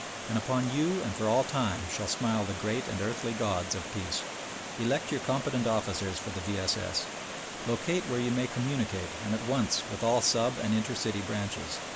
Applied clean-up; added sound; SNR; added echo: none; Water; 7 dB; none.